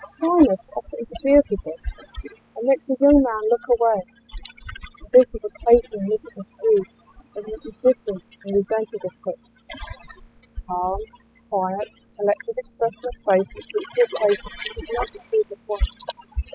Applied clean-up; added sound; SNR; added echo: classical method spectral subtraction.